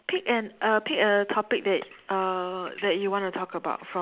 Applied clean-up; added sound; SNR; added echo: none; none; none; none.